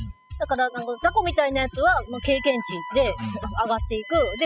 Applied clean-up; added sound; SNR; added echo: classical method spectral subtraction.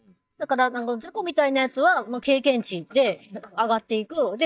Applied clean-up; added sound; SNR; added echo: neural mask model DeepFilterNet 3.